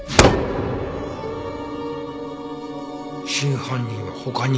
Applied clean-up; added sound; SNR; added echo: none; none; none; none.